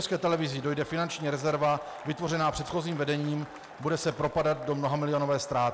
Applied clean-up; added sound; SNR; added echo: none; Applause / Cheering; 18 dB; none.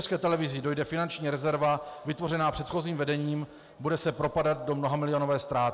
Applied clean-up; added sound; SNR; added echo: none; none; none; none.